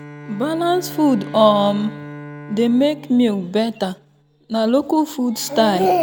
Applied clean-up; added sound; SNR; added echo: none; Bowed string instrument; 18 dB; none.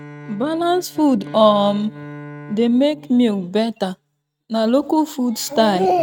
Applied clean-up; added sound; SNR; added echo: neural mask model RNNoise.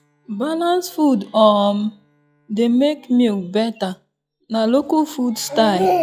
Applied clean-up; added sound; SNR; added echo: classical method log-MMSE.